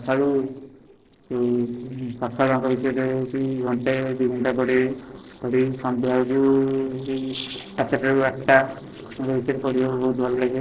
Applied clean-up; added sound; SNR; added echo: neural separator model SepFormer DNS4.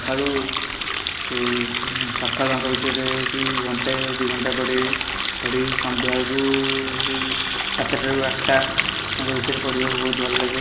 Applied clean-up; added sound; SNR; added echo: none; Water tap, faucet; 0 dB; reverberation time 0.4 s.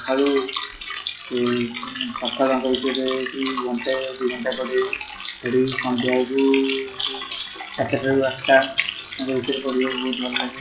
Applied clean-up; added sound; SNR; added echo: classical method WPE with log-MMSE.